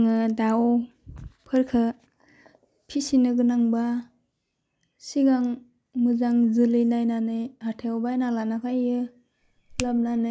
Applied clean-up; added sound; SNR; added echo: neural mask model Resemble Enhance denoiser.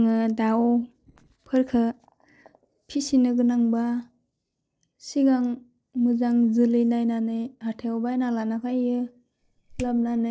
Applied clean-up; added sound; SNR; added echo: neural separator model SepFormer DNS4.